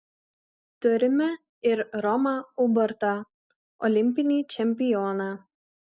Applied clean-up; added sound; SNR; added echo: none; none; none; none.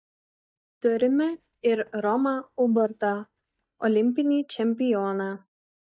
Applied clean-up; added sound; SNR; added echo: neural mask model DeepFilterNet 3.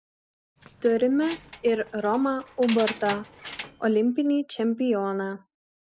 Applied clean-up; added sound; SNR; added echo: none; Keys jangling; 15 dB; none.